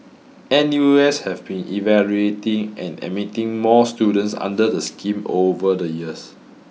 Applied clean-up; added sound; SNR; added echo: none; none; none; none.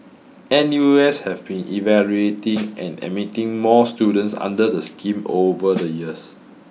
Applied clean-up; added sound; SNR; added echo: none; Snare drum; 12 dB; none.